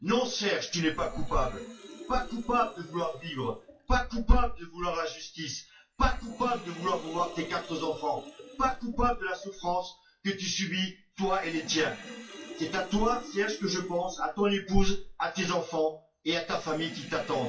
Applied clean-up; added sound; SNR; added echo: classical method WPE with log-MMSE.